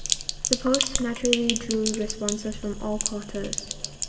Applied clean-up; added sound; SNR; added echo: none; Sink (filling or washing); 1 dB; reverberation time 1.4 s.